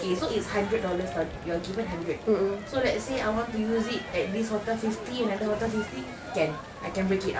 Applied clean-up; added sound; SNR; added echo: none; Crowd; 10 dB; none.